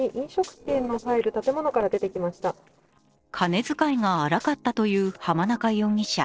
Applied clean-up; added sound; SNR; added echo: neural separator model SepFormer DNS4.